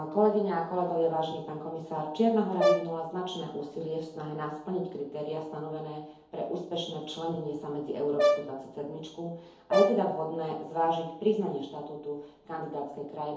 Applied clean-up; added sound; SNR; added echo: none; Brass instrument; -1 dB; reverberation time 2.2 s.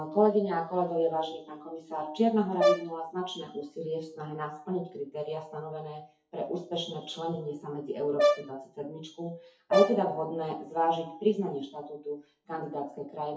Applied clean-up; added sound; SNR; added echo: classical method WPE with log-MMSE.